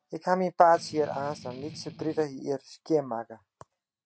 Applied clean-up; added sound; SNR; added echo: neural mask model RNNoise.